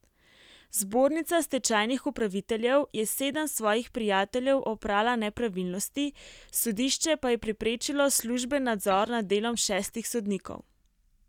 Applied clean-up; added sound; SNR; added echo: neural mask model DeepFilterNet 3.